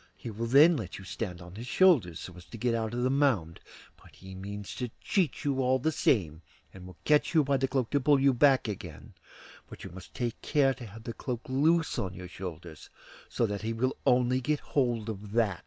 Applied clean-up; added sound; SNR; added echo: none; none; none; none.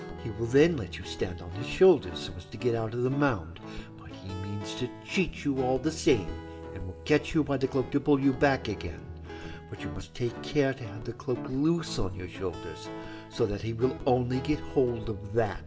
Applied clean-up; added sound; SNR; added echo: none; Guitar; 12 dB; reverberation time 2.8 s.